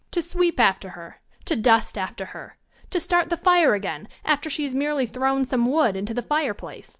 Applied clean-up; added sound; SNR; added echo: none; none; none; none.